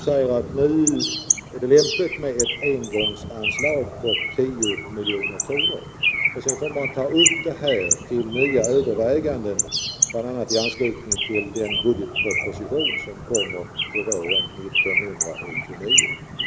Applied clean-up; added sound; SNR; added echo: none; Bird; 1 dB; none.